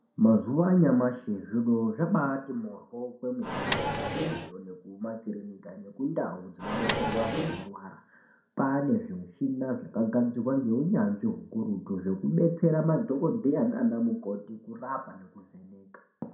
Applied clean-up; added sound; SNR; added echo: none; Microwave oven; 2 dB; reverberation time 0.4 s.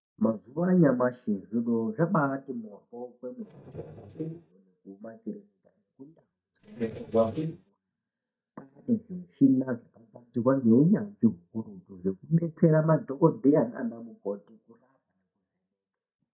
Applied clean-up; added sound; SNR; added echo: neural mask model DeepFilterNet 3.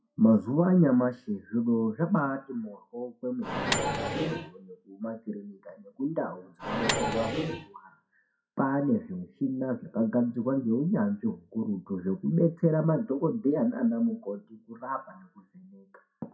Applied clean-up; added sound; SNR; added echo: classical method WPE with log-MMSE.